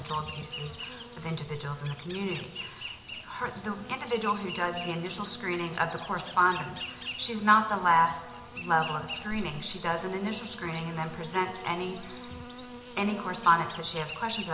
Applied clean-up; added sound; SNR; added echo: none; Insect; 12 dB; reverberation time 0.8 s.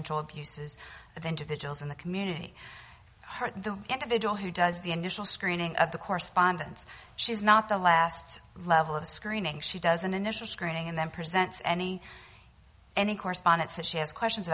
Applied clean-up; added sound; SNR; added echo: none; none; none; none.